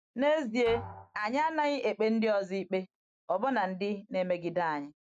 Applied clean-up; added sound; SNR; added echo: neural mask model RNNoise.